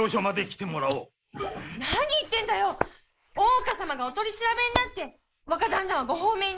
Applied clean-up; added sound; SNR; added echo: neural mask model Resemble Enhance denoiser.